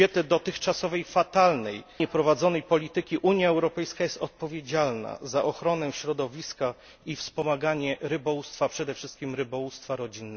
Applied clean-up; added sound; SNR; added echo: none; none; none; none.